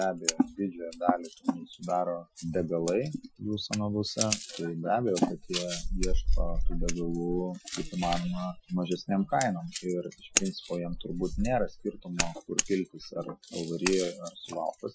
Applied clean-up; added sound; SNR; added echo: classical method Wiener filter.